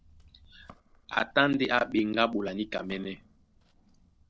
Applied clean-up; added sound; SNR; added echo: neural separator model SepFormer DNS4.